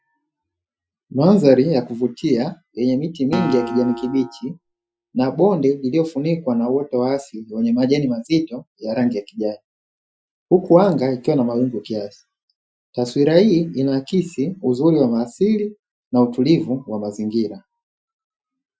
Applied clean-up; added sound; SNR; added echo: classical method Wiener filter.